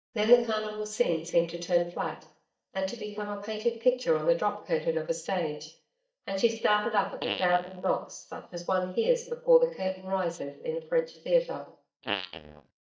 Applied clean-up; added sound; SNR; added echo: neural mask model DeepFilterNet 3.